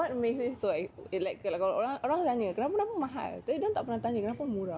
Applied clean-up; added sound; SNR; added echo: none; none; none; none.